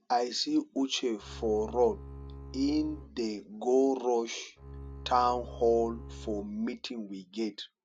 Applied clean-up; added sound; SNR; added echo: none; Bowed string instrument; 14 dB; none.